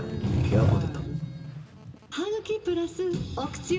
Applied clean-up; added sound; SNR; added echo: none; Sliding door; 0 dB; reverberation time 0.2 s.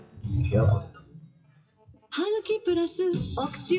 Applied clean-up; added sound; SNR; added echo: classical method WPE with log-MMSE.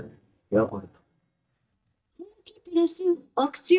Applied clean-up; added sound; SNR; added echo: neural mask model DeepFilterNet 3.